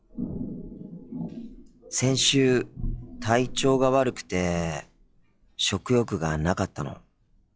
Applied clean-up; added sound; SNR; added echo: classical method log-MMSE.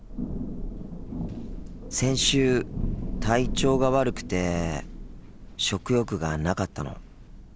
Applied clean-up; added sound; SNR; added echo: none; Thunder / Rain; 6 dB; none.